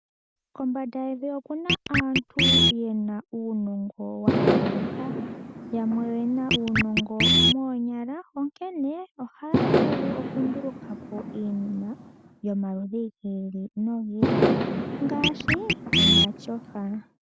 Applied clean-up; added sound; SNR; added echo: none; Fireworks + Scratching (performance technique); -5 dB; none.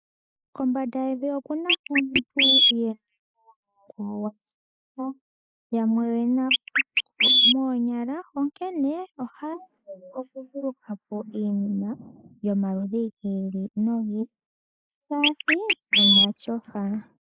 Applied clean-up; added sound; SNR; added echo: neural mask model Resemble Enhance denoiser.